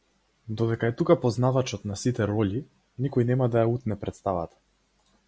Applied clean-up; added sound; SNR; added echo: none; none; none; none.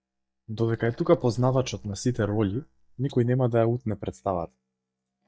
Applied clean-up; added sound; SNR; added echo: neural mask model DeepFilterNet 3.